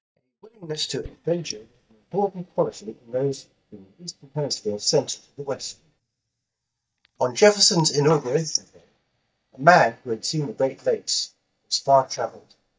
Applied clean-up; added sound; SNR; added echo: neural mask model DeepFilterNet 3.